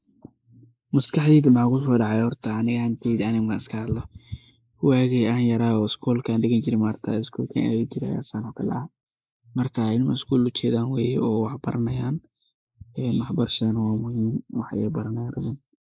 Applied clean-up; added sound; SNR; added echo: neural mask model Resemble Enhance denoiser.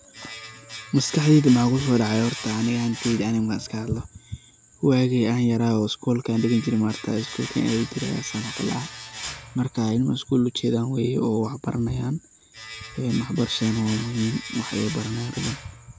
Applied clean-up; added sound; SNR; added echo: none; Domestic sounds, home sounds; 15 dB; none.